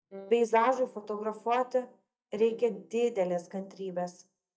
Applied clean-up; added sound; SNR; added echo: neural mask model DeepFilterNet 3.